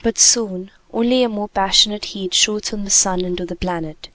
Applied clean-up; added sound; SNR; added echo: none; none; none; none.